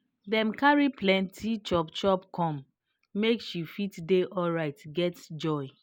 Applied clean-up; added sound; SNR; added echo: none; none; none; none.